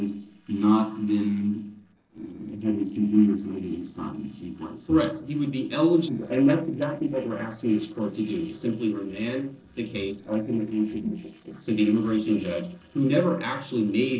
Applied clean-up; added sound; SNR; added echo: neural separator model SepFormer DNS4.